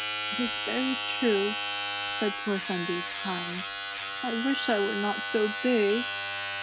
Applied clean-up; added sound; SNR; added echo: none; Domestic sounds, home sounds; 3 dB; none.